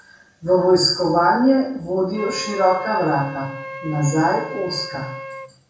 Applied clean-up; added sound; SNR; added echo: none; Wind instrument, woodwind instrument; 15 dB; reverberation time 0.6 s.